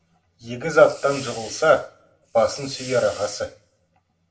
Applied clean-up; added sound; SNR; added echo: none; Hiss; 18 dB; reverberation time 0.3 s.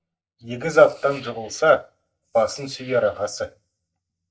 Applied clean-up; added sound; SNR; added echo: neural mask model DeepFilterNet 3.